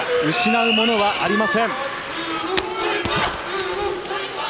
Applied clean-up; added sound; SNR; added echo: none; Zipper (clothing); 14 dB; none.